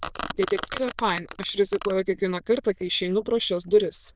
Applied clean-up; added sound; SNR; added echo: neural diffusion model UNIVERSE++.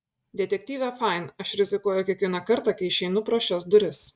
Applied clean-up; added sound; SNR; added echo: none; none; none; none.